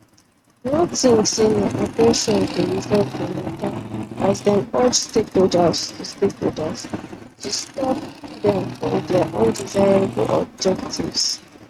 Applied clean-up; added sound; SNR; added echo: neural mask model RNNoise.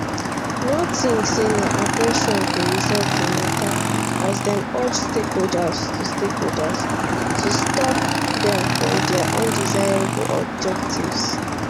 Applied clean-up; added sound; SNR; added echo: none; Motorcycle / Engine; -3 dB; none.